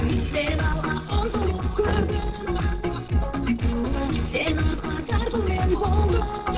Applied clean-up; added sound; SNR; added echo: neural separator model SepFormer DNS4.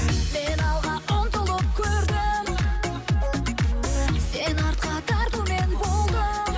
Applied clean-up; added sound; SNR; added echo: none; none; none; none.